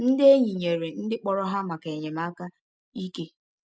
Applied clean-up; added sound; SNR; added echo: none; none; none; none.